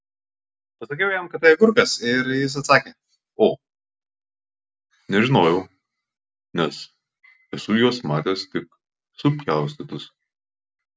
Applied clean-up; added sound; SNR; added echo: none; none; none; none.